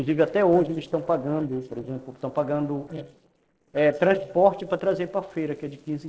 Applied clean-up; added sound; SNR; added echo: neural separator model SepFormer DNS4.